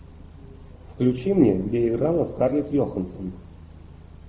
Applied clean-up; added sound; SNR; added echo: none; none; none; none.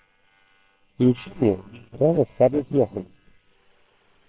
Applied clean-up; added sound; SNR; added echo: neural separator model SepFormer WHAM!.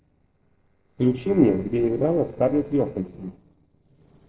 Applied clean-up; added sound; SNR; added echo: neural separator model SepFormer DNS4.